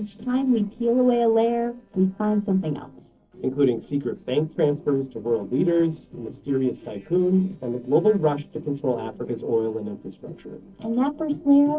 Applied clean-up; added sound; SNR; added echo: neural separator model SepFormer DNS4.